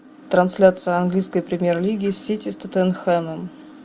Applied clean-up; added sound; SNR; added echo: none; none; none; none.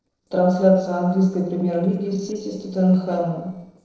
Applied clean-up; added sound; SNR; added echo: neural separator model SepFormer DNS4.